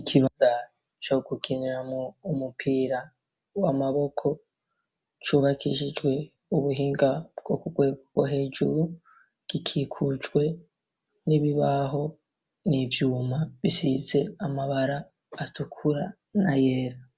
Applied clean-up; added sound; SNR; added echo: none; none; none; none.